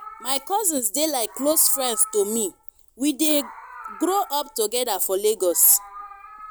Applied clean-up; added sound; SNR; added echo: none; Meow; 20 dB; none.